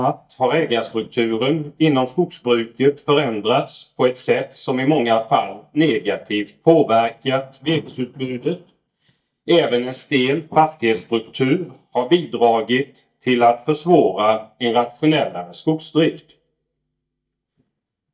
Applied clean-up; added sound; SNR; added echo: neural mask model DeepFilterNet 3.